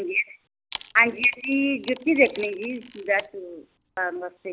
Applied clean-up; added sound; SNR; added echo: none; Wood; 18 dB; none.